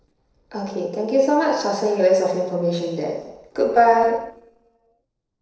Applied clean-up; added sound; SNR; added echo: neural separator model SepFormer DNS4.